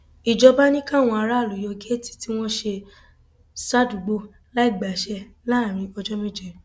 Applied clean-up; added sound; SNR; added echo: none; none; none; none.